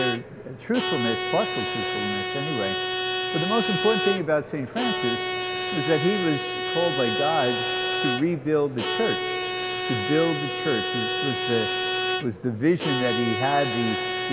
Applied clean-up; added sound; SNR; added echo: none; Bowed string instrument; 1 dB; none.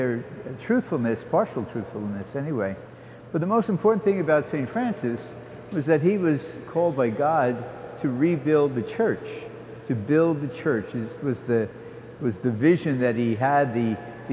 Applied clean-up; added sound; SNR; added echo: none; none; none; none.